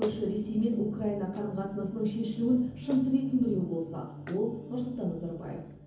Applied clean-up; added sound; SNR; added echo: none; Clapping; 18 dB; reverberation time 0.7 s.